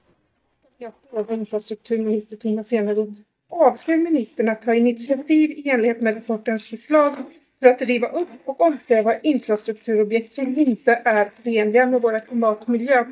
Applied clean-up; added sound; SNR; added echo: neural mask model DeepFilterNet 3.